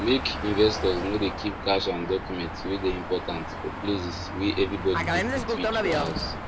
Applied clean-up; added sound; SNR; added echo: none; Fixed-wing aircraft, airplane + Car passing by / Traffic noise, roadway noise / Engine; 3 dB; none.